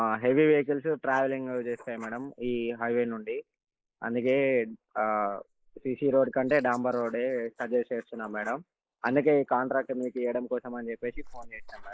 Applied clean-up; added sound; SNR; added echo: neural mask model Resemble Enhance denoiser.